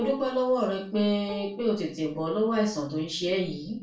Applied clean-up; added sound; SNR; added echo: none; Dishes, pots, and pans; 19 dB; reverberation time 0.3 s.